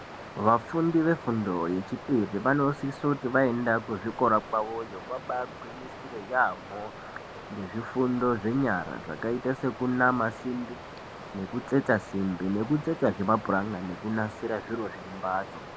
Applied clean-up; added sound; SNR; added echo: none; Water; 14 dB; none.